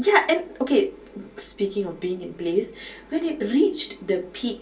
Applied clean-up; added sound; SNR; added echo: none; none; none; reverberation time 0.3 s.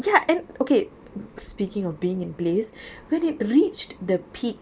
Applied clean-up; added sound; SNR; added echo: none; none; none; none.